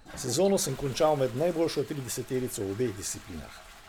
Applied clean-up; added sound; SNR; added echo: none; Toilet flush; 18 dB; none.